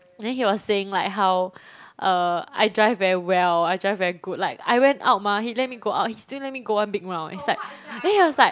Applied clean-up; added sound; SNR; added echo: none; none; none; none.